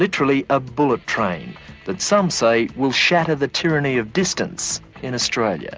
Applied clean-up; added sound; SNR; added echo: none; none; none; none.